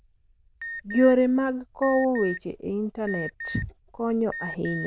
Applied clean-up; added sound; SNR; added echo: neural diffusion model UNIVERSE++.